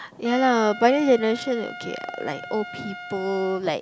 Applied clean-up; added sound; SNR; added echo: none; Trumpet; 14 dB; none.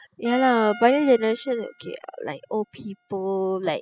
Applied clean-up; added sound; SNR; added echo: classical method spectral subtraction.